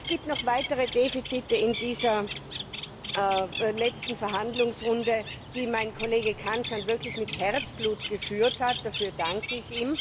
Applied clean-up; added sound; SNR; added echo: none; Bird; 8 dB; none.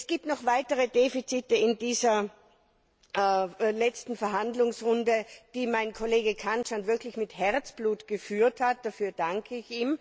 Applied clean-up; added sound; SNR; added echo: none; none; none; none.